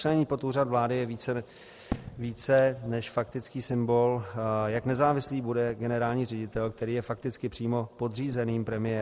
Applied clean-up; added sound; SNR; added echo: none; Fireworks; 20 dB; none.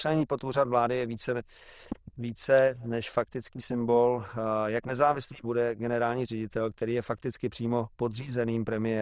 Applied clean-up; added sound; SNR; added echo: neural diffusion model UNIVERSE++.